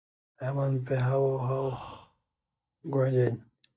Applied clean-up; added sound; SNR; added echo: neural mask model DeepFilterNet 3.